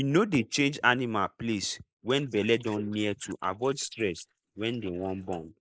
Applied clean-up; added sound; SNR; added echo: neural mask model Resemble Enhance denoiser.